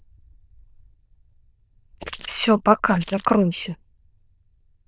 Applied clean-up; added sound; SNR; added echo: neural diffusion model UNIVERSE++.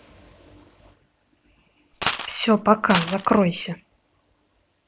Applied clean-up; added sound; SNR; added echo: none; Coin (dropping); 5 dB; none.